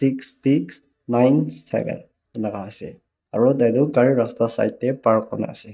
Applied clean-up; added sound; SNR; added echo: neural mask model DeepFilterNet 3.